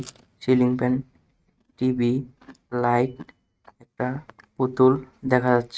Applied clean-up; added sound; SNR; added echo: neural mask model RNNoise.